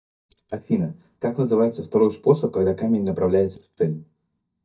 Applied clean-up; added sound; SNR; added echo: neural mask model DeepFilterNet 3.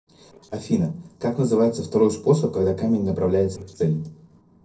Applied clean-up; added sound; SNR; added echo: neural separator model SepFormer DNS4.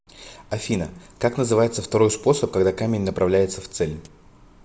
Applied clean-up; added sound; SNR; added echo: none; none; none; none.